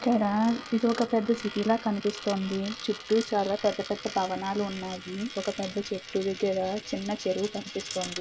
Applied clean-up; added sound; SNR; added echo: none; Coin (dropping); 13 dB; none.